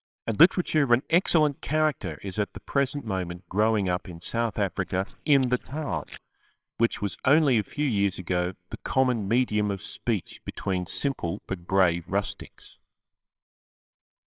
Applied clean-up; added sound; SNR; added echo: neural separator model SepFormer WHAMR!.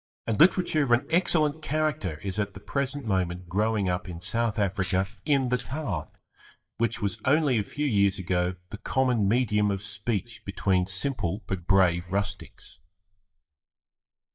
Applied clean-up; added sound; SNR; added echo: neural mask model DeepFilterNet 3.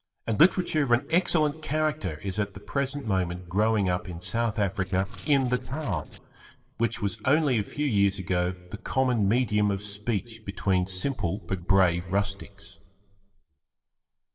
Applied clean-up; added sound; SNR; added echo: neural separator model SepFormer DNS4.